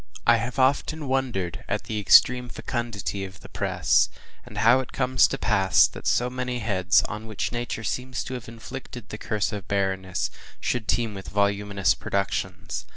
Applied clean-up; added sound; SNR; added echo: none; none; none; none.